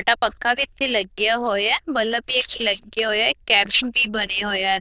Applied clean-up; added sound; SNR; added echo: neural diffusion model UNIVERSE++.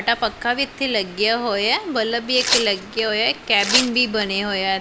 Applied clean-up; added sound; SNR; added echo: none; Tearing; 5 dB; none.